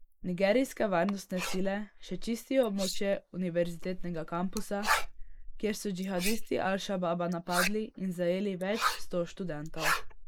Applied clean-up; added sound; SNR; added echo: neural mask model Resemble Enhance denoiser.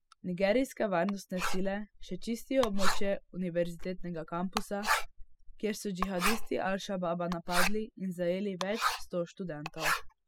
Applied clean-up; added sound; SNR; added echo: classical method spectral subtraction.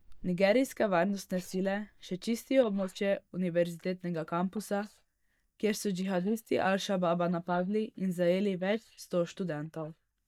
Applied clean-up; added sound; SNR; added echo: neural mask model DeepFilterNet 3.